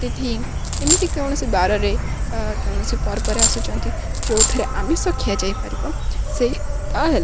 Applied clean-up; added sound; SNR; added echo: none; Coin (dropping) + Insect; -4 dB; none.